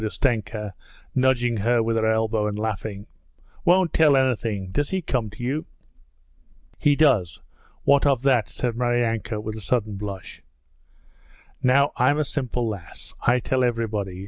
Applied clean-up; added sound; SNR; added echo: none; none; none; none.